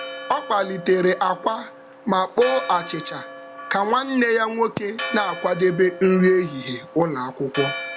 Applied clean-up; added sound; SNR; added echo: none; Church bell; 12 dB; none.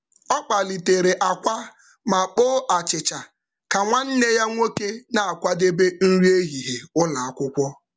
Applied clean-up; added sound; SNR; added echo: none; none; none; none.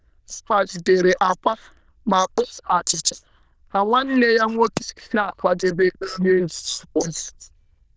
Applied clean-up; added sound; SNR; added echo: neural diffusion model UNIVERSE++.